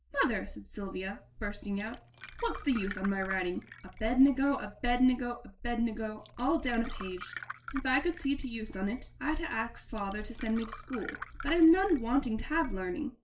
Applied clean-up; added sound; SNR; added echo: none; Glass; 17 dB; reverberation time 0.2 s.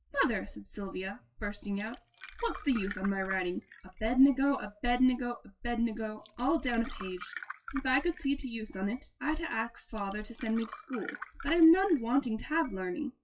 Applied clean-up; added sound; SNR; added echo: classical method WPE with log-MMSE.